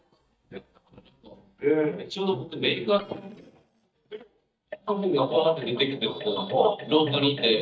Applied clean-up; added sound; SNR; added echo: neural mask model DeepFilterNet 3.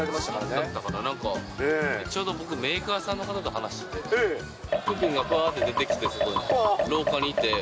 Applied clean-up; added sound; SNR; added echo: none; none; none; none.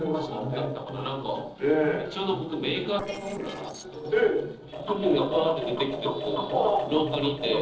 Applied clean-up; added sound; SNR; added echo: neural separator model SepFormer DNS4.